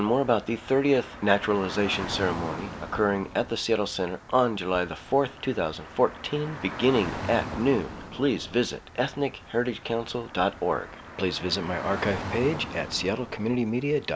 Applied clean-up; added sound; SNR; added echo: none; Traffic noise, roadway noise / Car; 12 dB; none.